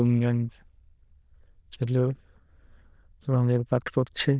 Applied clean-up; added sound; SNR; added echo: neural diffusion model UNIVERSE++.